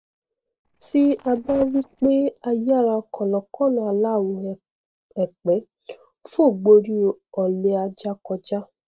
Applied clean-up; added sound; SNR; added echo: neural separator model SepFormer DNS4.